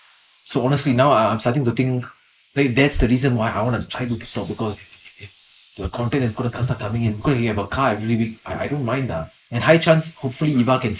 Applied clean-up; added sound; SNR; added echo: neural mask model Resemble Enhance denoiser.